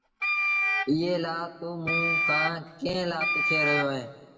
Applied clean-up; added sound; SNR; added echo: none; Wind instrument, woodwind instrument; -2 dB; reverberation time 1.9 s.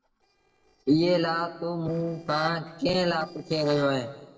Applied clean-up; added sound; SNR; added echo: neural separator model SepFormer DNS4.